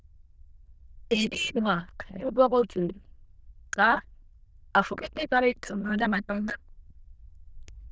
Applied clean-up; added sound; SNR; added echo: neural diffusion model UNIVERSE++.